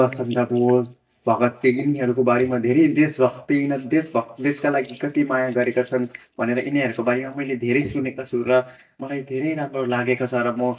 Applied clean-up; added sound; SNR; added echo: neural mask model DeepFilterNet 3.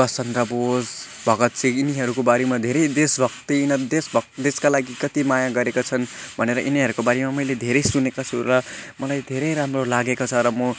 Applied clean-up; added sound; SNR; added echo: none; none; none; none.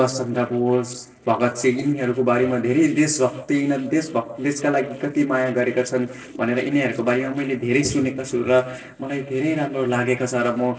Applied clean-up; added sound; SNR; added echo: neural separator model SepFormer DNS4.